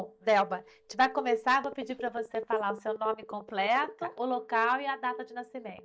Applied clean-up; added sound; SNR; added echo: neural mask model DeepFilterNet 3.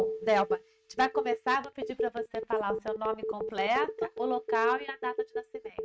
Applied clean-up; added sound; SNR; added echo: neural mask model RNNoise.